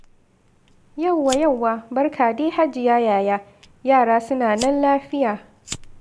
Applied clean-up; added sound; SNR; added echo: none; Fire; 20 dB; none.